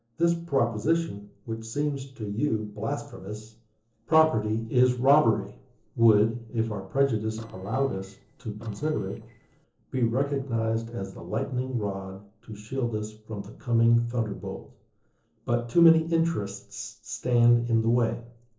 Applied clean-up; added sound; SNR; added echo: neural separator model SepFormer DNS4.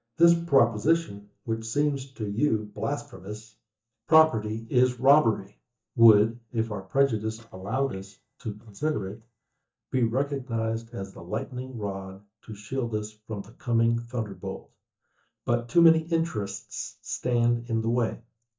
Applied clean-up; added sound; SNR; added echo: neural mask model DeepFilterNet 3.